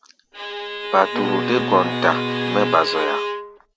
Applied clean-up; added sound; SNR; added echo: none; Bowed string instrument + Wind instrument, woodwind instrument; 3 dB; none.